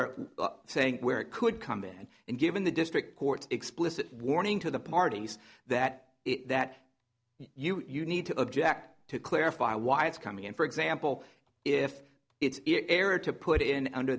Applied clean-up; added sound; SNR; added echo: none; none; none; none.